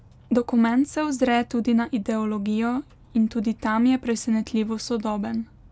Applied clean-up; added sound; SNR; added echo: none; none; none; none.